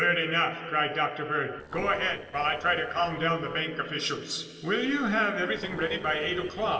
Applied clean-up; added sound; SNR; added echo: neural separator model SepFormer DNS4.